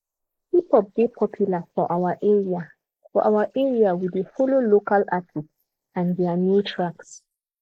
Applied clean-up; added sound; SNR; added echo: neural mask model Resemble Enhance denoiser.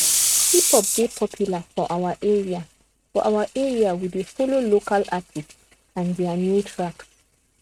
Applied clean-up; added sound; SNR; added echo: neural mask model RNNoise.